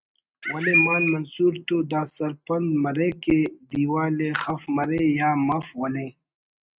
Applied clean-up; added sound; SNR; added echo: neural mask model RNNoise.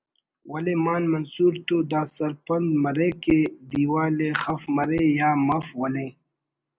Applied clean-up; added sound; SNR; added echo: none; none; none; none.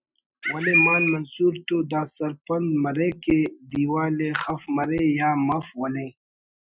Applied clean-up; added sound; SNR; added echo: classical method Wiener filter.